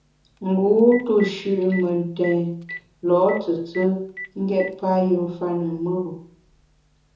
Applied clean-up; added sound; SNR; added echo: none; Telephone; 19 dB; reverberation time 0.6 s.